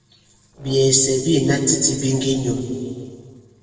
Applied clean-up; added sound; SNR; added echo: neural separator model SepFormer DNS4.